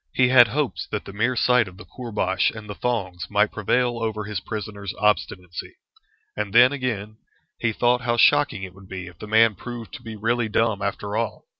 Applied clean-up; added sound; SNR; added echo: none; none; none; none.